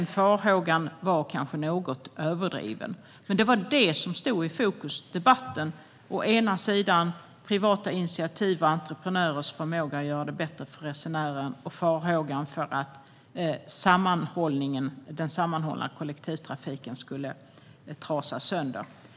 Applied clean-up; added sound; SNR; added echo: none; none; none; none.